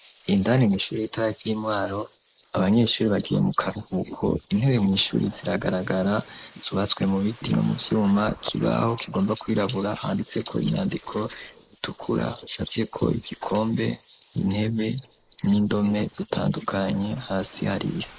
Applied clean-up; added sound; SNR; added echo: neural mask model Resemble Enhance denoiser.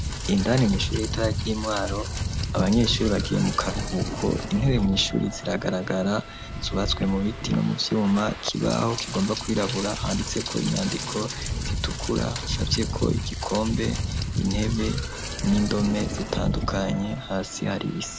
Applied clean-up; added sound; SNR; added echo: none; Rain; 4 dB; none.